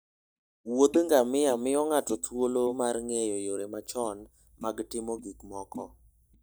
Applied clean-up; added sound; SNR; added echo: neural mask model DeepFilterNet 3.